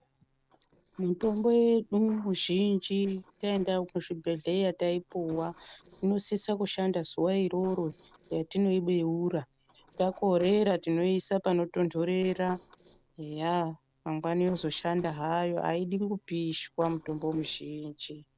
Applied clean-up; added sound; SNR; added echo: neural separator model SepFormer DNS4.